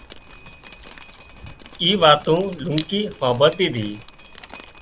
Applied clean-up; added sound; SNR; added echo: none; Drip; 19 dB; none.